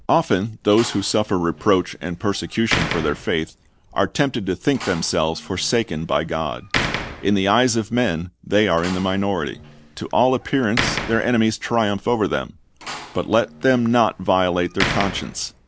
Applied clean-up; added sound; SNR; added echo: none; Slam; 11 dB; none.